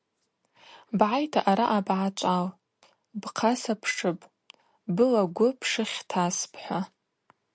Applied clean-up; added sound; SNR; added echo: none; none; none; none.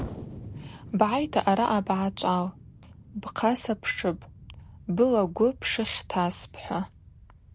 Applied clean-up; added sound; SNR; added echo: none; Explosion; 16 dB; none.